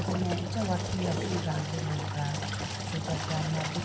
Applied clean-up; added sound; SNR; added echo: none; Engine; 0 dB; reverberation time 0.8 s.